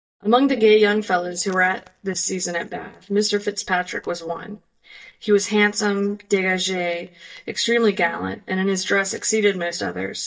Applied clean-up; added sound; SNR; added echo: neural mask model DeepFilterNet 3.